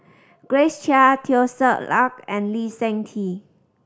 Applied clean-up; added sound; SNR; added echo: none; none; none; none.